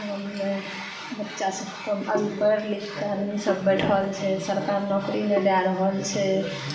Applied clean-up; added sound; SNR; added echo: none; Bowed string instrument; 12 dB; reverberation time 1.0 s.